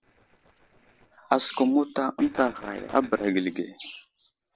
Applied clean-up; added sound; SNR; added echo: neural separator model SepFormer DNS4.